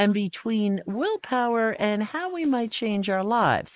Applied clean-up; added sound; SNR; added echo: neural mask model Resemble Enhance denoiser.